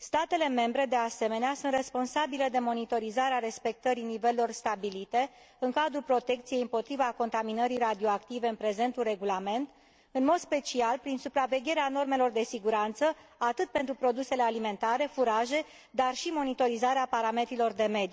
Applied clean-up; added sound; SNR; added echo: none; none; none; none.